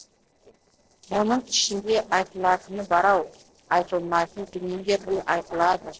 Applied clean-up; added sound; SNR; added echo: neural separator model SepFormer DNS4.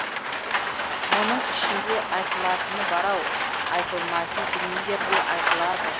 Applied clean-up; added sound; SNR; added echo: none; Rain; -4 dB; none.